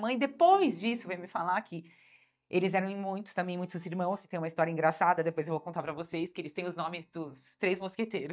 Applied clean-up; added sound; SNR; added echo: neural mask model DeepFilterNet 3.